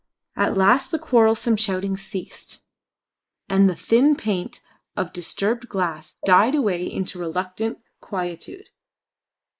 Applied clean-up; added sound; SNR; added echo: neural mask model Resemble Enhance denoiser.